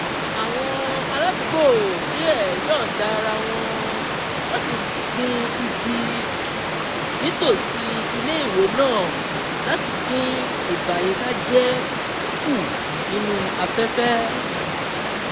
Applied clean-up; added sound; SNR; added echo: none; Stream / Liquid; 0 dB; none.